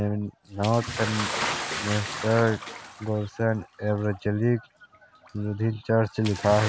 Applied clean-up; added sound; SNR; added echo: none; Bathtub (filling or washing) / Splash, splatter; 9 dB; none.